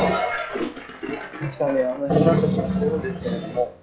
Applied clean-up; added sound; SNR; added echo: classical method log-MMSE.